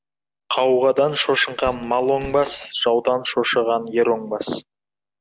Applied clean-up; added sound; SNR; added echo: none; Slam; 19 dB; none.